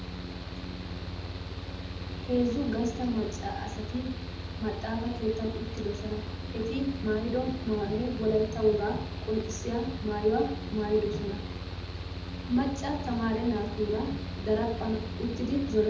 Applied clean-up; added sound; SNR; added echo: none; Mechanical fan; 5 dB; reverberation time 0.8 s.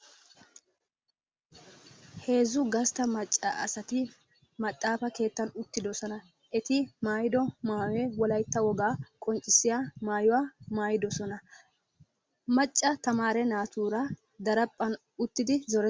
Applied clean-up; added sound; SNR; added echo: none; none; none; none.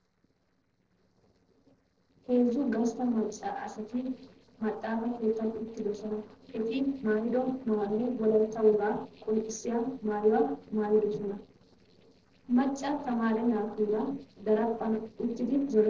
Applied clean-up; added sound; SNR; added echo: neural separator model SepFormer DNS4.